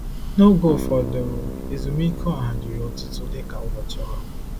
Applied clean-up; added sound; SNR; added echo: none; Church bell + Keyboard (musical); 5 dB; none.